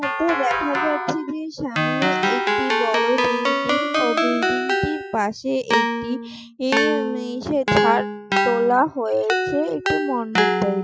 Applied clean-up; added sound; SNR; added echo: classical method Wiener filter.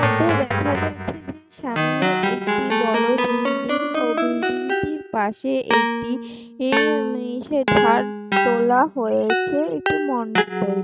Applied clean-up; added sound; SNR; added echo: neural mask model RNNoise.